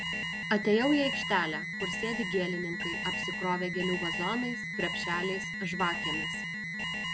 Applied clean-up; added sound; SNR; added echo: none; Alarm; 2 dB; none.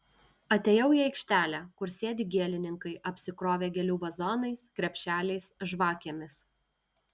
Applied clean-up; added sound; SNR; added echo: none; none; none; none.